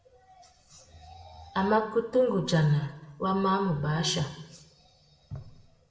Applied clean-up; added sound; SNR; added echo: none; Bowed string instrument; 18 dB; reverberation time 0.8 s.